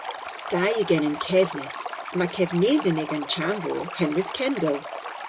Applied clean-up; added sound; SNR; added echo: none; Stream; 9 dB; none.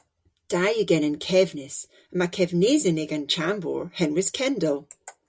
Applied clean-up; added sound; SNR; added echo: none; none; none; none.